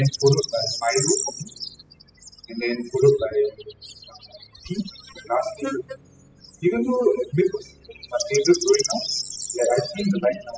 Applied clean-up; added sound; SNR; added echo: classical method spectral subtraction.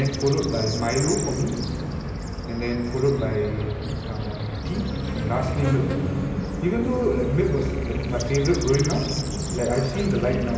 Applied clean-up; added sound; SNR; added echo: none; Bird / Insect; 12 dB; none.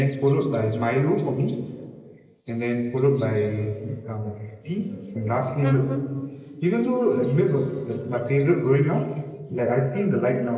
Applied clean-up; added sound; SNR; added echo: neural mask model Resemble Enhance denoiser.